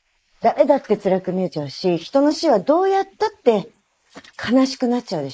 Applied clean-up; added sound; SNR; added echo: neural mask model Resemble Enhance denoiser.